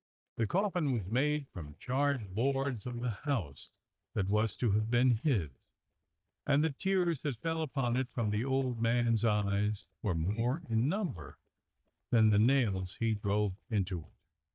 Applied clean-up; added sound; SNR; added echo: neural mask model DeepFilterNet 3.